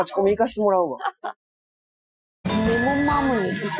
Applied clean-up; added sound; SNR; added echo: classical method Wiener filter.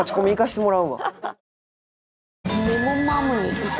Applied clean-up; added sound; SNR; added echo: none; Fart; 18 dB; none.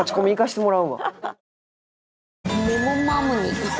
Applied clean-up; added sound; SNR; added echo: none; none; none; none.